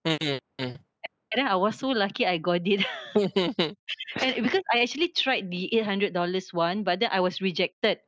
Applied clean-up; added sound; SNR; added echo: none; none; none; none.